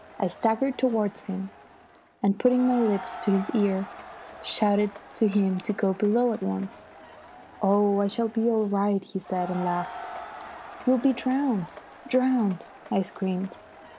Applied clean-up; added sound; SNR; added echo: none; Crowd; 16 dB; none.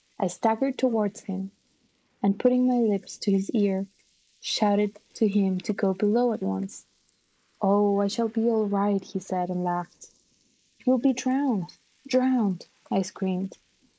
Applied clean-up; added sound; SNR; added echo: neural mask model Resemble Enhance denoiser.